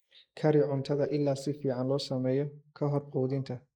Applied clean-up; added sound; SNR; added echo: neural mask model Resemble Enhance denoiser.